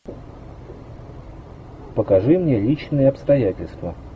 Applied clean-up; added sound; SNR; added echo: none; none; none; none.